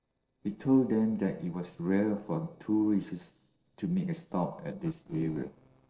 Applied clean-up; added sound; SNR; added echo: neural separator model SepFormer DNS4.